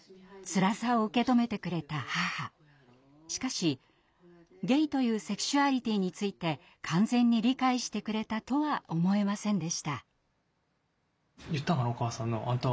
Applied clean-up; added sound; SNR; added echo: none; none; none; none.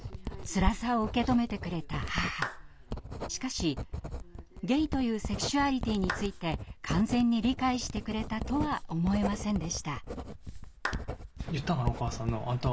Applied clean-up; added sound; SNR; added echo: none; Clapping + Writing; 5 dB; none.